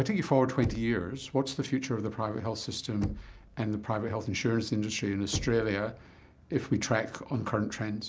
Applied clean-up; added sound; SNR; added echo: none; Knock; 13 dB; none.